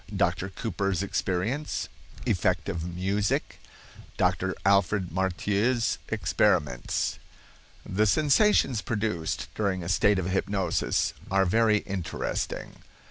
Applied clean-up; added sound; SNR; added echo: none; none; none; none.